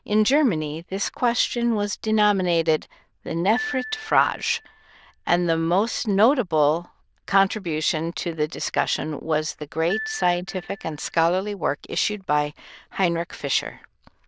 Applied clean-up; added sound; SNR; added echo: neural diffusion model UNIVERSE++.